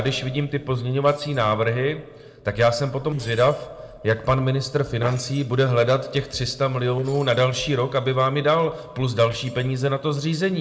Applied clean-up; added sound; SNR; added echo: neural separator model SepFormer DNS4.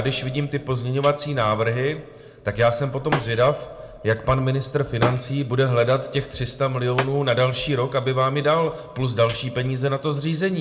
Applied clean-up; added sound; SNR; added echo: none; Shatter; 14 dB; reverberation time 0.6 s.